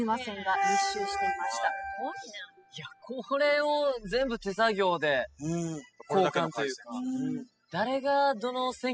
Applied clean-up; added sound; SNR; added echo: classical method spectral subtraction.